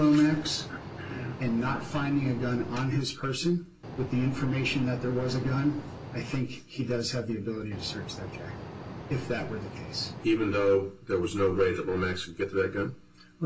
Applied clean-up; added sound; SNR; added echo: none; Boat, Water vehicle; 11 dB; reverberation time 0.2 s.